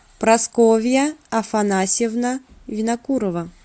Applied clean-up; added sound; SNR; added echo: none; none; none; none.